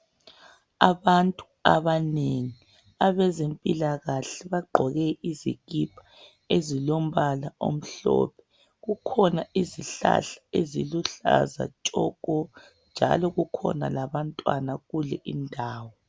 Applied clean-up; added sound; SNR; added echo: none; none; none; none.